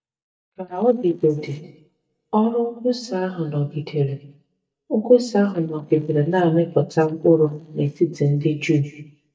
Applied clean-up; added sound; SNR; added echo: neural mask model DeepFilterNet 3.